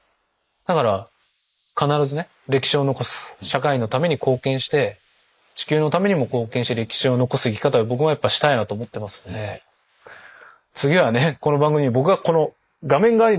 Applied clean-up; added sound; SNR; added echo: neural mask model Resemble Enhance denoiser.